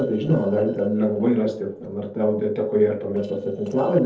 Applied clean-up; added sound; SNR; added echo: neural separator model SepFormer DNS4.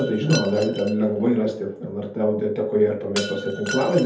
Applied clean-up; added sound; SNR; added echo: none; Shatter; 14 dB; reverberation time 0.5 s.